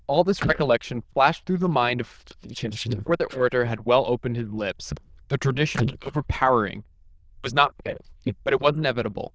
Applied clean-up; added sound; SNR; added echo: neural diffusion model UNIVERSE++.